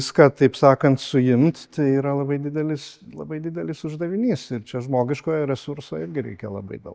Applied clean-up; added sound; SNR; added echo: none; none; none; none.